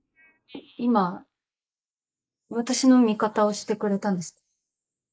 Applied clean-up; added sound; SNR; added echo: neural mask model Resemble Enhance denoiser.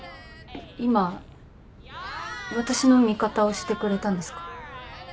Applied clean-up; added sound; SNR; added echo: none; Crowd / Cheering; 14 dB; none.